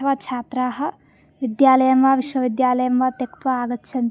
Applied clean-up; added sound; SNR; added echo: none; none; none; none.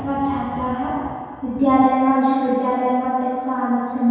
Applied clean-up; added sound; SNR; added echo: none; Thunder; 20 dB; reverberation time 1.9 s.